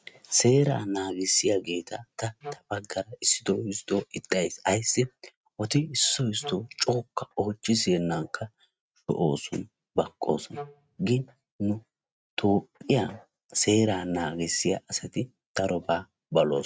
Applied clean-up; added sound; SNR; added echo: neural mask model RNNoise.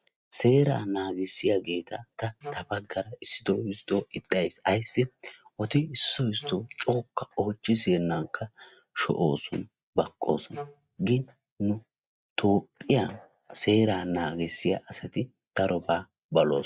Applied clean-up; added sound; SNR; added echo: neural mask model DeepFilterNet 3.